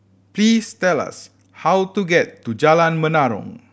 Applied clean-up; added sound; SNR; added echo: none; none; none; none.